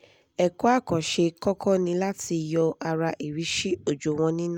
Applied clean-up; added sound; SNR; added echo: none; none; none; none.